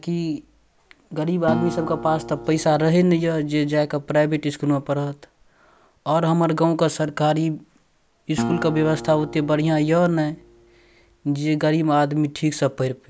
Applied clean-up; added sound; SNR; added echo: none; Acoustic guitar; 11 dB; none.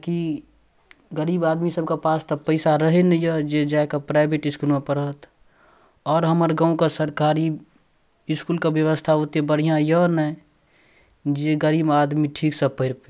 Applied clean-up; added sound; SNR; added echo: none; none; none; none.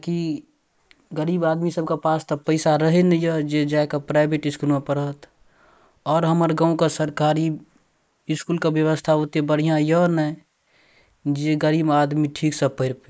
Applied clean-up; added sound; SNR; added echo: neural mask model Resemble Enhance denoiser.